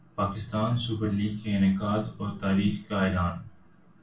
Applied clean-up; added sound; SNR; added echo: none; none; none; reverberation time 0.3 s.